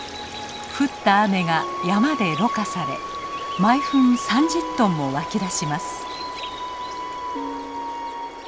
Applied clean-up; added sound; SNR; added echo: none; Chirp, tweet; 17 dB; none.